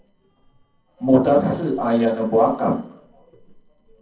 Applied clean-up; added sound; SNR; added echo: neural separator model SepFormer DNS4.